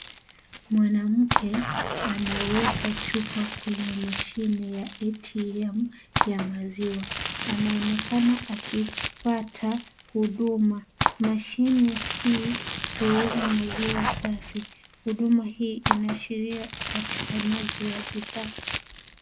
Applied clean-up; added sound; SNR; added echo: none; Crumpling, crinkling + Zipper (clothing); 4 dB; none.